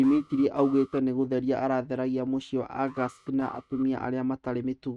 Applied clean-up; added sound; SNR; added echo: neural mask model RNNoise.